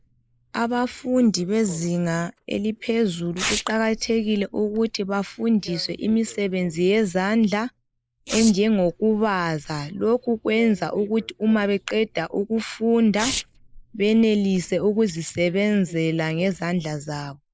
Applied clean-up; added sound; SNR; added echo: neural mask model Resemble Enhance denoiser.